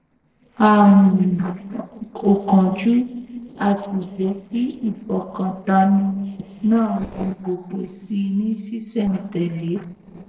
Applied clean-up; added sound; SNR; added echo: neural separator model SepFormer DNS4.